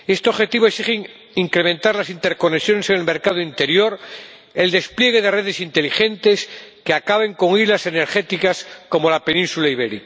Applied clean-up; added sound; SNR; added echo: none; none; none; none.